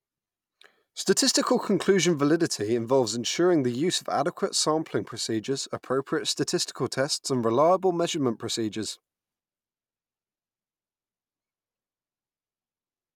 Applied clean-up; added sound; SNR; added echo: none; none; none; none.